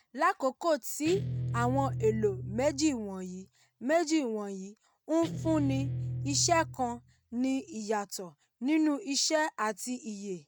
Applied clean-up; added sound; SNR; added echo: neural mask model RNNoise.